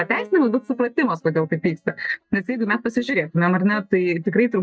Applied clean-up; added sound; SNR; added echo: neural mask model DeepFilterNet 3.